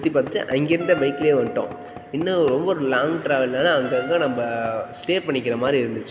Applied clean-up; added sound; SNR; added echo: none; Knock / Wood + Wind instrument, woodwind instrument; 16 dB; none.